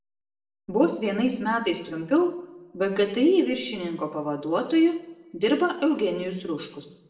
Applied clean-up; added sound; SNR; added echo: none; none; none; reverberation time 0.7 s.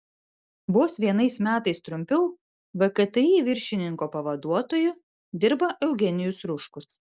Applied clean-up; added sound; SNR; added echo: none; none; none; none.